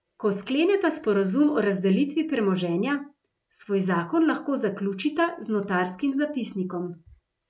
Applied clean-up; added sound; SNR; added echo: none; none; none; none.